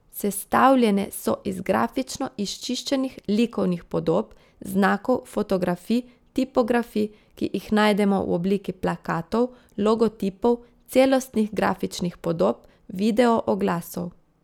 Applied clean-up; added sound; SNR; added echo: none; none; none; none.